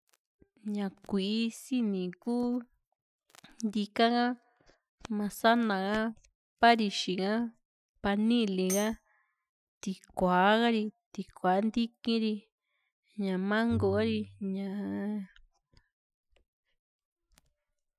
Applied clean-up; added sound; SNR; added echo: classical method Wiener filter.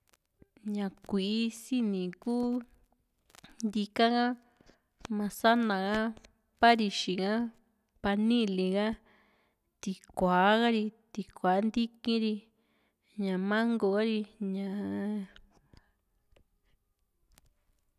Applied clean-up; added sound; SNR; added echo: none; none; none; none.